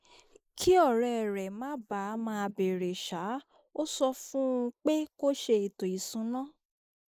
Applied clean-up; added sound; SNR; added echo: neural mask model Resemble Enhance denoiser.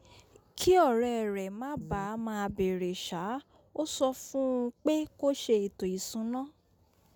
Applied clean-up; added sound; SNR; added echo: none; none; none; none.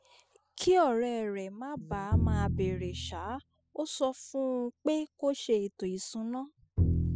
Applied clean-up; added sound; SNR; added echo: classical method spectral subtraction.